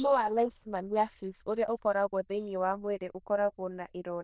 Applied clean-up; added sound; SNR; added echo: neural diffusion model UNIVERSE++.